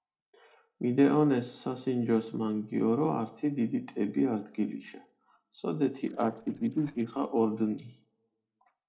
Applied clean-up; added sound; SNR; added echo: neural separator model SepFormer DNS4.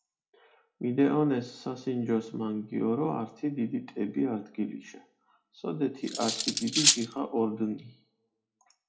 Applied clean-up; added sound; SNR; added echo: none; Cutlery, silverware; -3 dB; reverberation time 0.4 s.